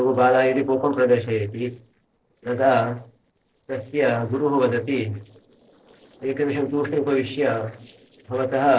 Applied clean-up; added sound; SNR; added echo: neural separator model SepFormer DNS4.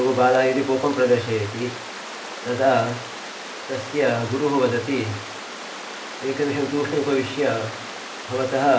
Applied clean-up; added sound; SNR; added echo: none; Water; 11 dB; reverberation time 0.2 s.